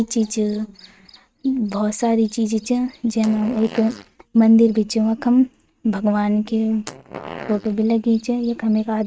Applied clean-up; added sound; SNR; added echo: neural mask model RNNoise.